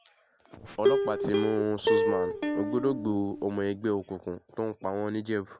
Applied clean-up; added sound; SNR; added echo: none; Plucked string instrument; -2 dB; none.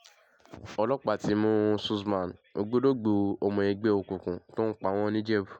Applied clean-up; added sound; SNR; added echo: none; none; none; none.